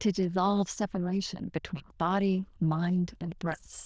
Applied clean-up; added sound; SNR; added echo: neural diffusion model UNIVERSE++.